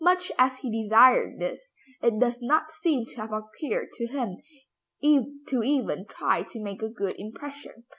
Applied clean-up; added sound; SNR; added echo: none; none; none; none.